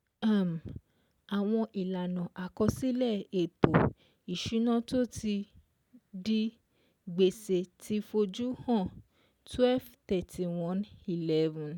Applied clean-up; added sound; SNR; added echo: none; none; none; none.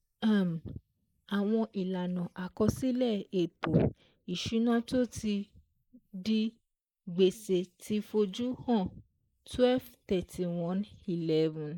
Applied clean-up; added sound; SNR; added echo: neural mask model Resemble Enhance denoiser.